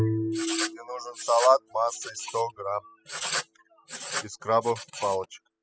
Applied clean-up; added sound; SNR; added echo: classical method spectral subtraction.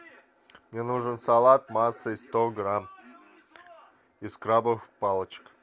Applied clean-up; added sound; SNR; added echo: none; none; none; none.